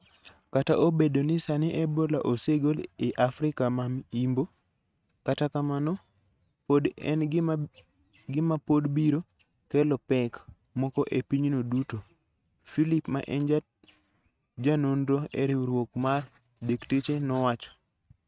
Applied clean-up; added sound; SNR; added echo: neural mask model RNNoise.